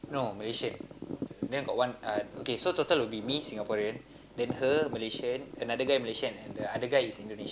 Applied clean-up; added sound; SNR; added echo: none; none; none; none.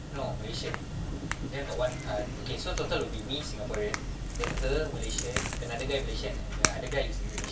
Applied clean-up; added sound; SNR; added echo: none; Crack / Crackle; -1 dB; reverberation time 0.2 s.